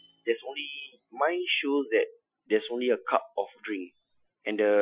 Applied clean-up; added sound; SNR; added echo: classical method Wiener filter.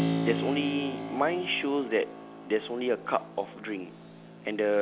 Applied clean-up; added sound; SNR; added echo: none; Keyboard (musical); 6 dB; none.